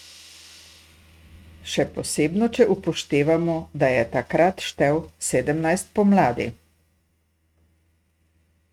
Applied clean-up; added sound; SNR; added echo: neural mask model RNNoise.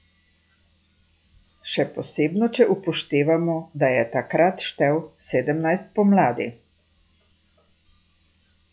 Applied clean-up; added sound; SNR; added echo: classical method log-MMSE.